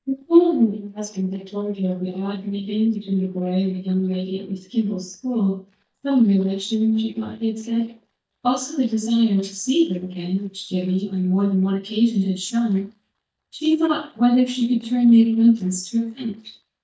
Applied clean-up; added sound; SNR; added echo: neural mask model DeepFilterNet 3.